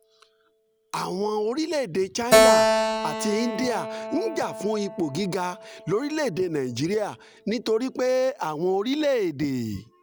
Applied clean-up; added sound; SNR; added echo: none; Keyboard (musical); 1 dB; none.